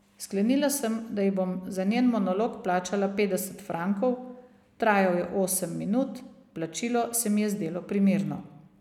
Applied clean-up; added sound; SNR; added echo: none; none; none; none.